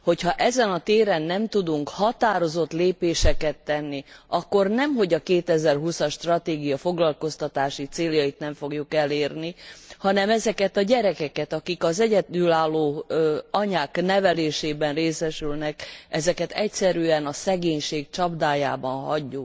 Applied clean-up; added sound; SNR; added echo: none; none; none; none.